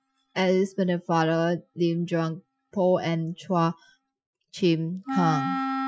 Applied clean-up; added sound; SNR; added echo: classical method Wiener filter.